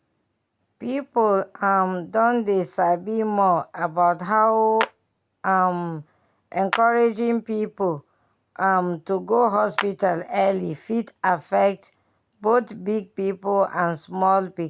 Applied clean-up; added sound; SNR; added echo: none; Clapping; 13 dB; none.